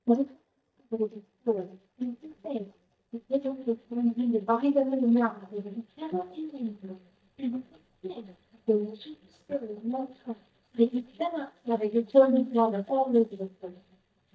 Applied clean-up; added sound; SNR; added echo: neural mask model DeepFilterNet 3.